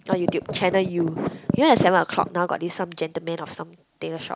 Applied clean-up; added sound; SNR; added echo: none; none; none; none.